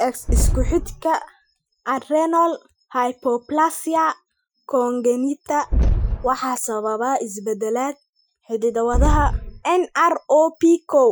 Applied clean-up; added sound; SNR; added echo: classical method Wiener filter.